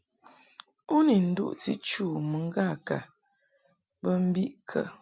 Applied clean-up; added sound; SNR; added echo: none; none; none; none.